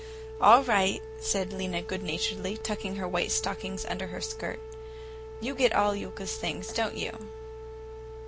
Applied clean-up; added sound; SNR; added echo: none; Wind instrument, woodwind instrument; 11 dB; none.